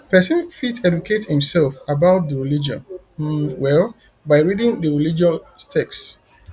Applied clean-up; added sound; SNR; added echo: none; none; none; none.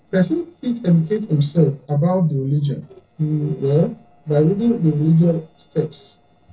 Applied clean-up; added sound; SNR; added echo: neural separator model SepFormer DNS4.